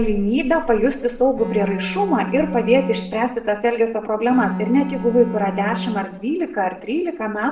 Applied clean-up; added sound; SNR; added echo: none; Bowed string instrument; 8 dB; reverberation time 0.7 s.